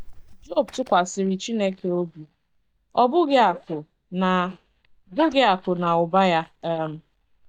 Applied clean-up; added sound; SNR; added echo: neural mask model DeepFilterNet 3.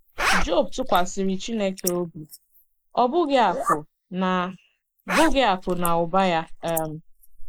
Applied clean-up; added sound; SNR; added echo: neural mask model Resemble Enhance denoiser.